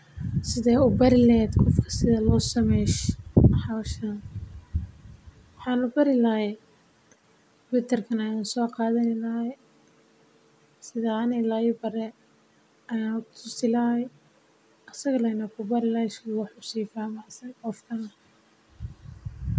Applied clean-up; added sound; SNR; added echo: none; none; none; none.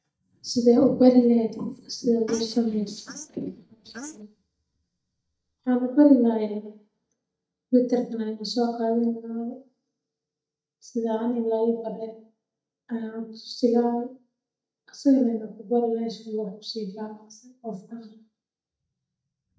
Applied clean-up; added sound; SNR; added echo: neural mask model DeepFilterNet 3.